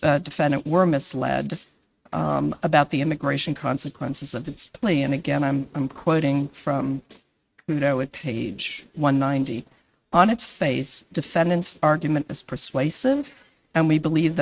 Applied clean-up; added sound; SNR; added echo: neural mask model RNNoise.